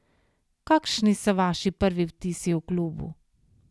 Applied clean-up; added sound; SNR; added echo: none; none; none; none.